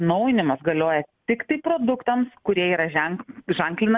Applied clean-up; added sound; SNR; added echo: none; none; none; none.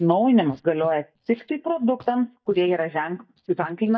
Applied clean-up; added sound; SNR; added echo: neural mask model DeepFilterNet 3.